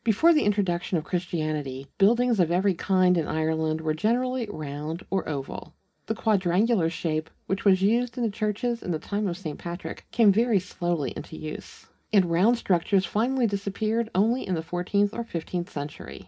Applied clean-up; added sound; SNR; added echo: none; none; none; reverberation time 0.3 s.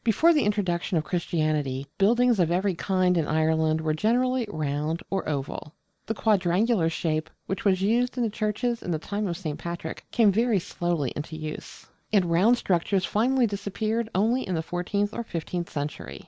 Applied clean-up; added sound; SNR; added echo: none; none; none; none.